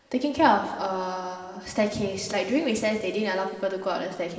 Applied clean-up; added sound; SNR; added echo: none; none; none; reverberation time 2.6 s.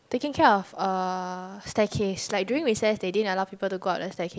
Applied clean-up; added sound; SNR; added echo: none; none; none; none.